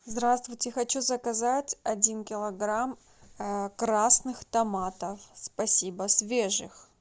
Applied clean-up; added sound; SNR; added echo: none; none; none; none.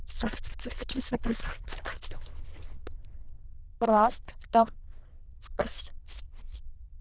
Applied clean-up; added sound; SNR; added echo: neural diffusion model UNIVERSE++.